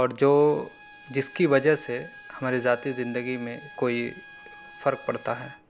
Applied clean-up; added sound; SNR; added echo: none; Bowed string instrument; 19 dB; none.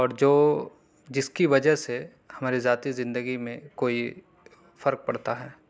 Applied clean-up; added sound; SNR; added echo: none; none; none; none.